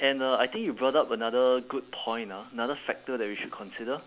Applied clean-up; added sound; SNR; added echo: none; none; none; none.